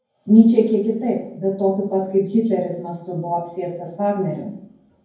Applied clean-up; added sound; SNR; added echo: none; none; none; reverberation time 0.9 s.